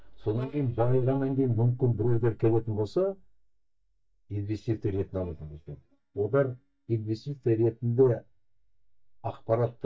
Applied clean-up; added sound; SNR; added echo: neural mask model DeepFilterNet 3.